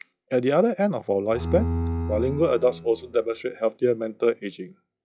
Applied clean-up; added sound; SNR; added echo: classical method log-MMSE.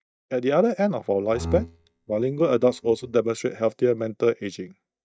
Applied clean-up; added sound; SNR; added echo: neural mask model DeepFilterNet 3.